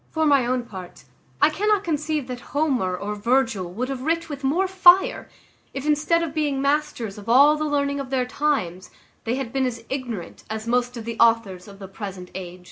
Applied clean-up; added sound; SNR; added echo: none; none; none; none.